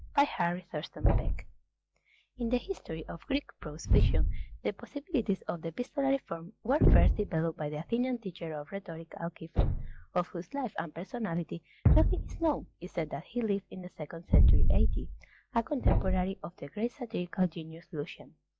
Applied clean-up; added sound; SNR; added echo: classical method log-MMSE.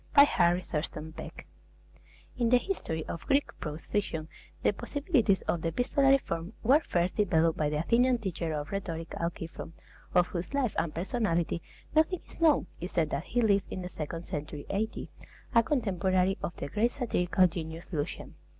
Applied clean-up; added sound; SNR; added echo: none; none; none; none.